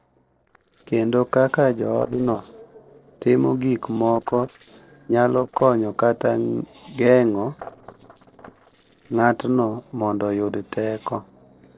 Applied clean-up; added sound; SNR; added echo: neural separator model SepFormer DNS4.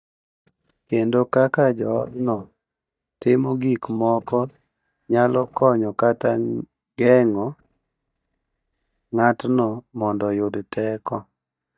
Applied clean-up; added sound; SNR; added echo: neural mask model DeepFilterNet 3.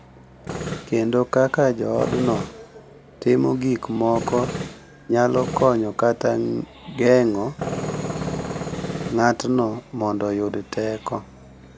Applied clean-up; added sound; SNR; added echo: none; Tools; 10 dB; none.